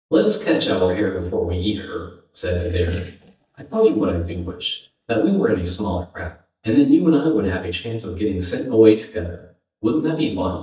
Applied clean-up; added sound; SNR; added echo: neural mask model DeepFilterNet 3.